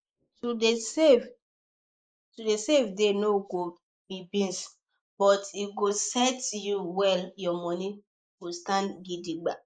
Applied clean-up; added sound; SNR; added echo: neural mask model Resemble Enhance denoiser.